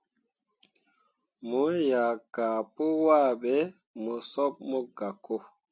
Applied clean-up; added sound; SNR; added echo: none; none; none; none.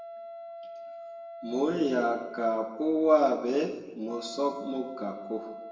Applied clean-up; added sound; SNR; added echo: none; Wind instrument, woodwind instrument; 14 dB; reverberation time 1.0 s.